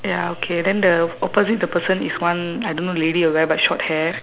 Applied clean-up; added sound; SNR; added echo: none; none; none; none.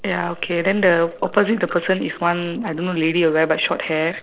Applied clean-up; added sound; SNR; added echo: neural separator model SepFormer DNS4.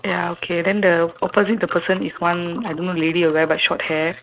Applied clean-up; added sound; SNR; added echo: neural mask model RNNoise.